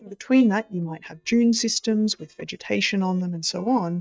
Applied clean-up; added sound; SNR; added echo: neural mask model DeepFilterNet 3.